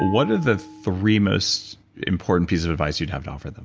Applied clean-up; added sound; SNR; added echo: none; Bell; 16 dB; none.